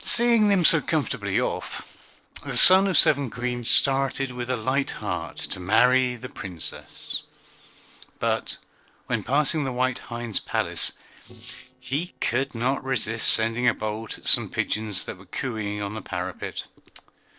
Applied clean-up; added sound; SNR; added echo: neural separator model SepFormer DNS4.